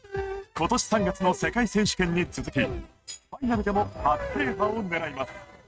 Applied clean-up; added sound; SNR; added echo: neural mask model RNNoise.